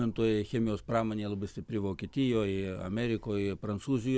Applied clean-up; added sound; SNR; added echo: none; none; none; none.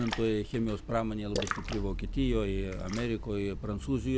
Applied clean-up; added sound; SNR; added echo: none; Splash, splatter; 5 dB; none.